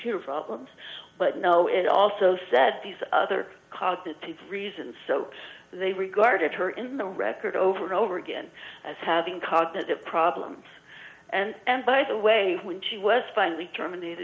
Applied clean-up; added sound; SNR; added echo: none; none; none; none.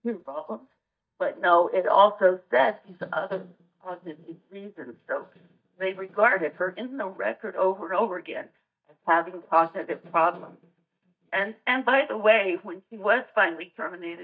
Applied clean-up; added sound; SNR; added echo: neural mask model DeepFilterNet 3.